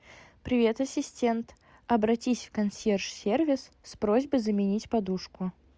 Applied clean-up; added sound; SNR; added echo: none; none; none; none.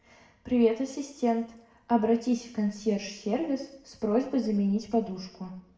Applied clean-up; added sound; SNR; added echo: none; none; none; reverberation time 0.6 s.